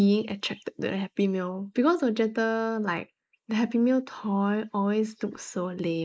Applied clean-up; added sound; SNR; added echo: neural mask model Resemble Enhance denoiser.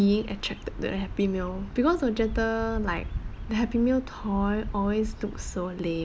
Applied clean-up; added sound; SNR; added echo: none; Bird vocalization, bird call, bird song; 9 dB; none.